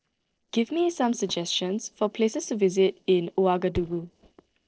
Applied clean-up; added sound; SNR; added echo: neural separator model SepFormer DNS4.